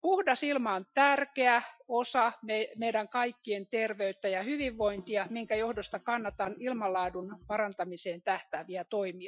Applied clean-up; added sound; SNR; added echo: classical method Wiener filter.